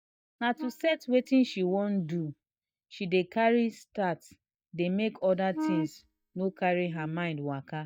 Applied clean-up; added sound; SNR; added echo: neural mask model DeepFilterNet 3.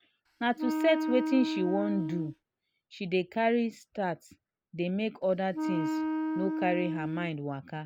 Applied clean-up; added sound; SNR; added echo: none; Wind instrument, woodwind instrument; 1 dB; none.